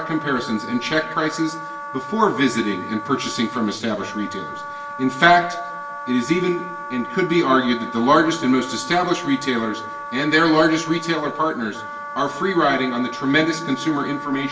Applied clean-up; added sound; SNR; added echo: none; Wind instrument, woodwind instrument; 11 dB; reverberation time 0.9 s.